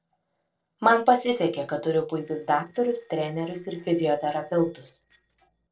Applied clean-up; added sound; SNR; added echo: neural separator model SepFormer DNS4.